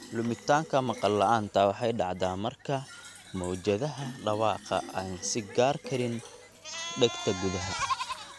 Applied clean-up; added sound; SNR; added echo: none; Fill (with liquid); 18 dB; none.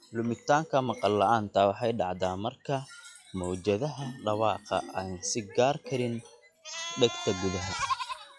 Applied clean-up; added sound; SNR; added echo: classical method log-MMSE.